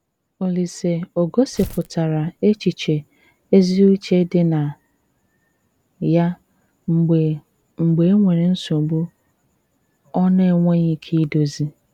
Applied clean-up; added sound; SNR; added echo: none; Tearing; 20 dB; none.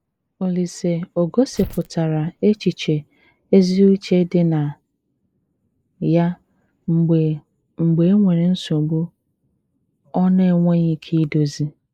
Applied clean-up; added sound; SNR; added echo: neural mask model Resemble Enhance denoiser.